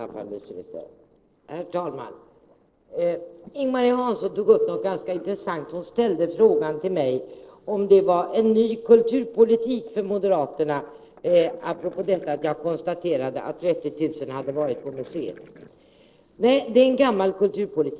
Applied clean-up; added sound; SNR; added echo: neural separator model SepFormer DNS4.